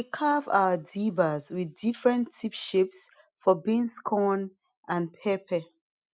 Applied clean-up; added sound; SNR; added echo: none; none; none; none.